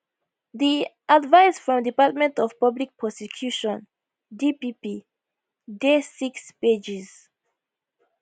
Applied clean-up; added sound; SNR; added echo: none; none; none; none.